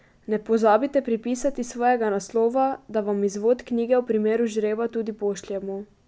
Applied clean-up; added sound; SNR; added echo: none; none; none; none.